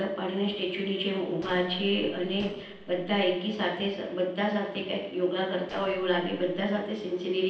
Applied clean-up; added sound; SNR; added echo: neural separator model SepFormer DNS4.